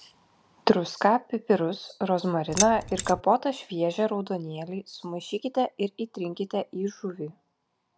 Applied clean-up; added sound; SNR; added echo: none; Keys jangling; 3 dB; none.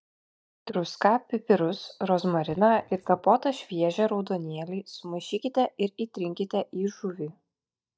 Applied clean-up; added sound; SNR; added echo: neural mask model DeepFilterNet 3.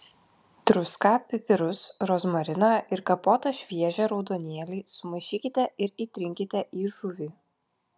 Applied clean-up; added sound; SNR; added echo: none; none; none; none.